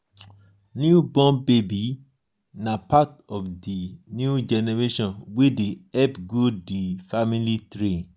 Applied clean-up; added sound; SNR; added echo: none; none; none; none.